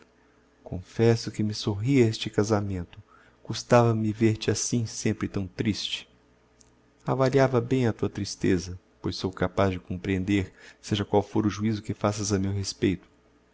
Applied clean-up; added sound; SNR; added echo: none; none; none; none.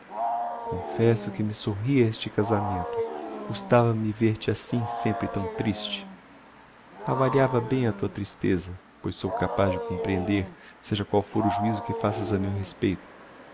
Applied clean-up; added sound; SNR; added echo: none; Wild animals; 7 dB; none.